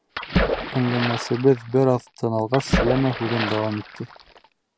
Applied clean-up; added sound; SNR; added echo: none; Splash, splatter; 4 dB; none.